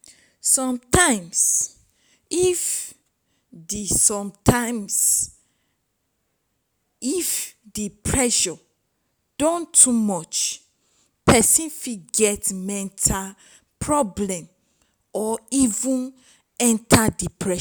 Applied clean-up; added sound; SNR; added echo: none; none; none; none.